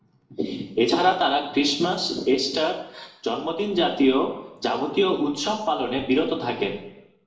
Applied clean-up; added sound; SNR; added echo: none; none; none; reverberation time 0.7 s.